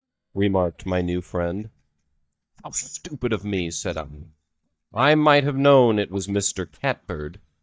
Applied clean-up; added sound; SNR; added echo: neural mask model DeepFilterNet 3.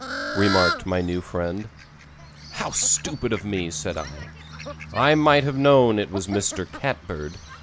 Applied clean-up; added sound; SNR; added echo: none; Fowl; 10 dB; none.